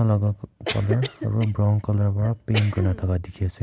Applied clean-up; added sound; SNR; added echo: none; Cough; 13 dB; none.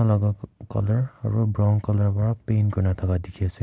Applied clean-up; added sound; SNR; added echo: none; none; none; none.